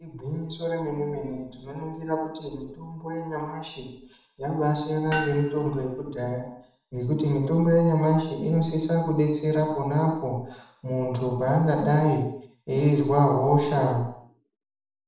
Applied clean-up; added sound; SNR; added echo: none; Hammer; 12 dB; reverberation time 0.7 s.